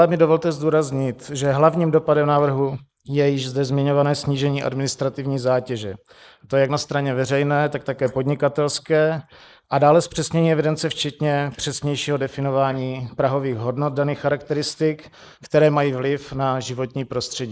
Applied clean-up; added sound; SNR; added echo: neural mask model Resemble Enhance denoiser.